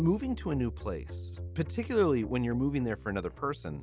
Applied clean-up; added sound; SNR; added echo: none; none; none; none.